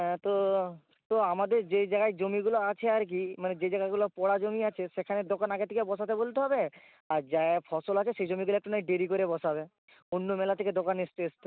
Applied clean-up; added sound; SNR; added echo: none; none; none; none.